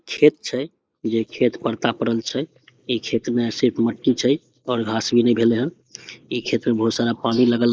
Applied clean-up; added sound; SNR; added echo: neural mask model Resemble Enhance denoiser.